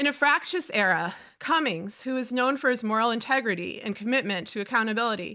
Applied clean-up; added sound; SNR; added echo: none; none; none; none.